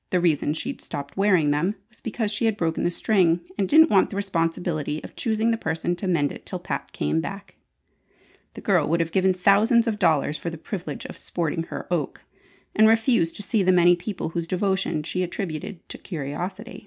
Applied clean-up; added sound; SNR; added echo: none; none; none; none.